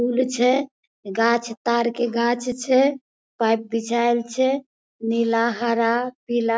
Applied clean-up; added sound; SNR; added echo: none; none; none; none.